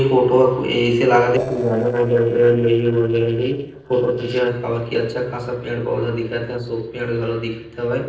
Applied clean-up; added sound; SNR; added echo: neural separator model SepFormer DNS4.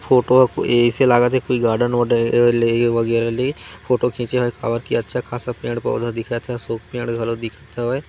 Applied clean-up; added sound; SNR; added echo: none; none; none; none.